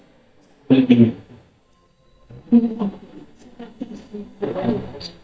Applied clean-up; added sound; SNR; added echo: neural mask model DeepFilterNet 3.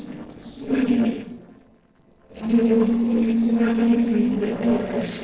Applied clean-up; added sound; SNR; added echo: neural separator model SepFormer DNS4.